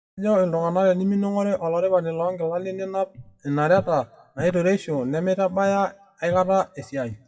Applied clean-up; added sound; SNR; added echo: classical method WPE with log-MMSE.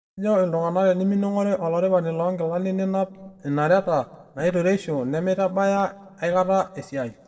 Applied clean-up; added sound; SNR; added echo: neural separator model SepFormer DNS4.